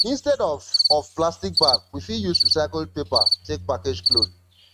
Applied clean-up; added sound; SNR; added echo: neural mask model RNNoise.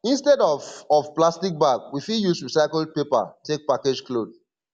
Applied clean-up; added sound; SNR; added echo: none; none; none; none.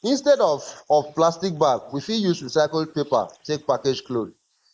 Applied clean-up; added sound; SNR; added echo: neural mask model Resemble Enhance denoiser.